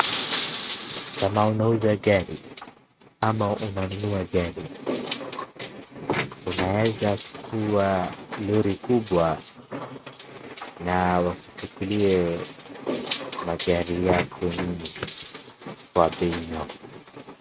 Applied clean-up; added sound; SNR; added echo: neural mask model RNNoise.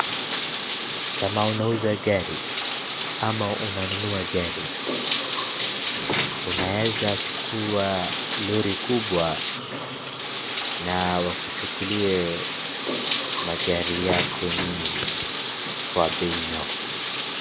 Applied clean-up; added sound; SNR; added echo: none; Bathtub (filling or washing); 0 dB; none.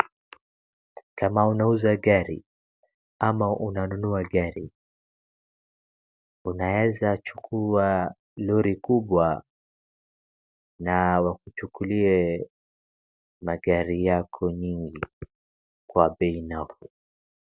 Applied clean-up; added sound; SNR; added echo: none; none; none; none.